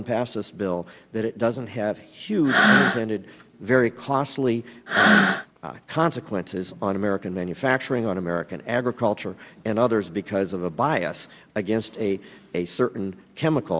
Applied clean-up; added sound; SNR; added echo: none; Breathing; -2 dB; none.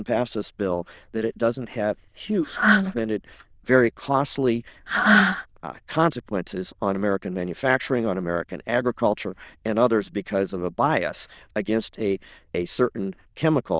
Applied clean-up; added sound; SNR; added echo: neural diffusion model UNIVERSE++.